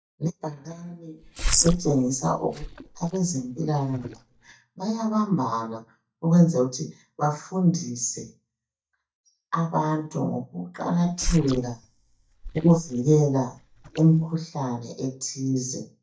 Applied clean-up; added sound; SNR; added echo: neural mask model DeepFilterNet 3.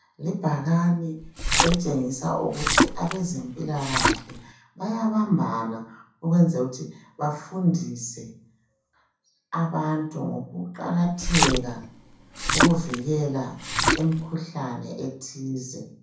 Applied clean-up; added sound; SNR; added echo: none; Splash, splatter; -1 dB; reverberation time 0.6 s.